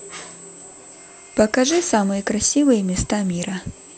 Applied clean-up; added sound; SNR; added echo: none; Drill; 17 dB; none.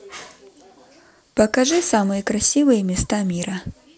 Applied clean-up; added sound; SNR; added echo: none; none; none; none.